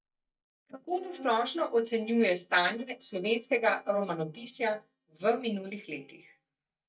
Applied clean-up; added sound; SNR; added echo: neural mask model DeepFilterNet 3.